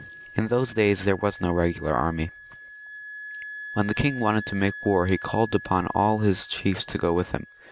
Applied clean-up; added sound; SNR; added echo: none; Wind instrument, woodwind instrument; 15 dB; none.